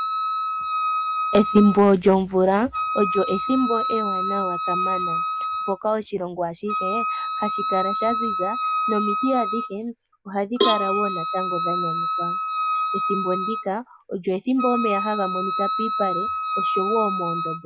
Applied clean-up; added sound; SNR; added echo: none; Wind instrument, woodwind instrument + Cowbell; 1 dB; none.